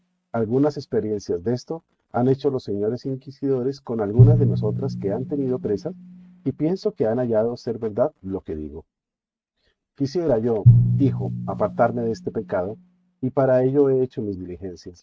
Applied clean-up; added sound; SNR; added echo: neural mask model RNNoise.